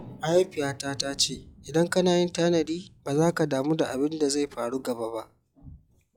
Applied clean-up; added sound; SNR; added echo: classical method log-MMSE.